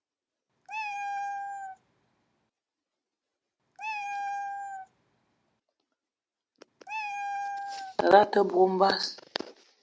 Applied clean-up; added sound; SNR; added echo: none; Meow; 8 dB; none.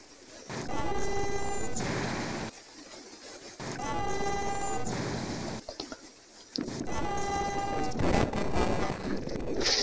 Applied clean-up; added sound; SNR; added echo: neural separator model SepFormer DNS4.